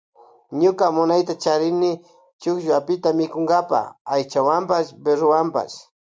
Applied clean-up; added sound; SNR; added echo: none; none; none; none.